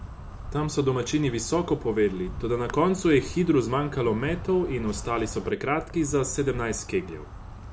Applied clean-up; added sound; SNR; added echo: none; Insect; 12 dB; none.